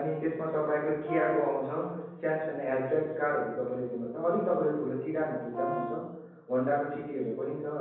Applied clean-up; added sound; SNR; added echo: none; Brass instrument; 6 dB; reverberation time 1.1 s.